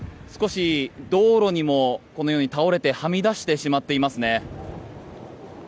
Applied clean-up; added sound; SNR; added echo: none; none; none; none.